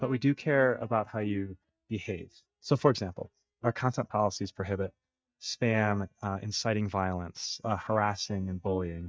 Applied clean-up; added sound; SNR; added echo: neural mask model DeepFilterNet 3.